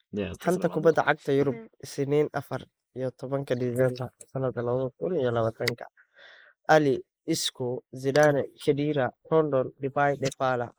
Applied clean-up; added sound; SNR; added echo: neural mask model Resemble Enhance denoiser.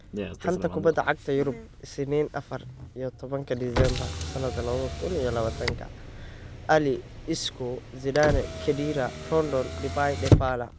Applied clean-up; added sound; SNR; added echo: none; Motor vehicle (road); 3 dB; none.